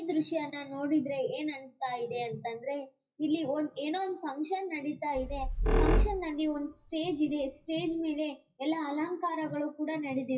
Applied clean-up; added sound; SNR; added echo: classical method WPE with log-MMSE.